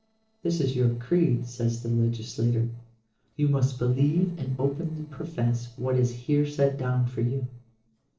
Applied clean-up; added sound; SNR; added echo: neural separator model SepFormer DNS4.